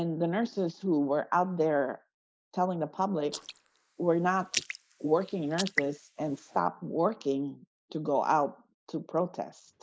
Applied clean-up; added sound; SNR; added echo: neural mask model Resemble Enhance denoiser.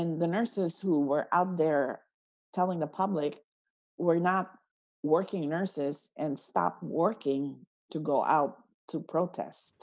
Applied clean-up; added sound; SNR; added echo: none; none; none; none.